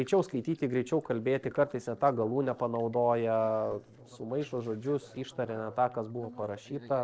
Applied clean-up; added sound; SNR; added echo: neural separator model SepFormer DNS4.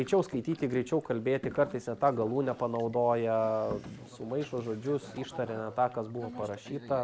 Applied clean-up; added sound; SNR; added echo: none; Boat, Water vehicle; 16 dB; none.